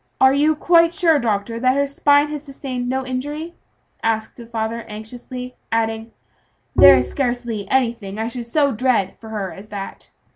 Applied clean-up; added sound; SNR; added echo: none; Bowed string instrument; -1 dB; none.